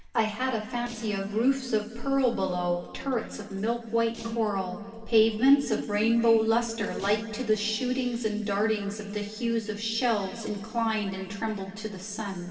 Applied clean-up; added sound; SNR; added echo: neural separator model SepFormer DNS4.